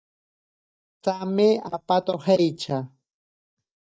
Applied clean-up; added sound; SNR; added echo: neural mask model DeepFilterNet 3.